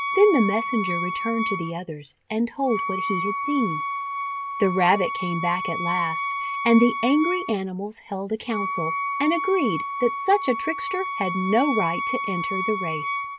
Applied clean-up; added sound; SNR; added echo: none; Wind instrument, woodwind instrument; 4 dB; none.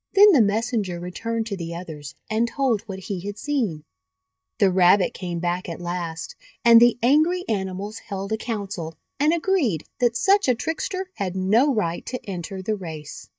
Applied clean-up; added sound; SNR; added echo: neural mask model DeepFilterNet 3.